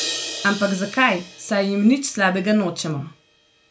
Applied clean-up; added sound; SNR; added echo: none; Crash cymbal; 11 dB; none.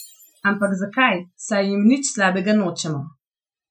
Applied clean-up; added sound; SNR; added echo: classical method Wiener filter.